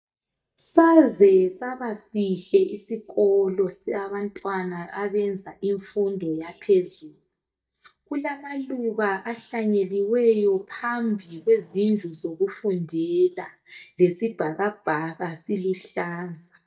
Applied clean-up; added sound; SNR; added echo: neural mask model DeepFilterNet 3.